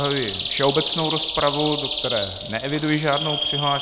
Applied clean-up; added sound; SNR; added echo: none; Bird vocalization, bird call, bird song; 0 dB; none.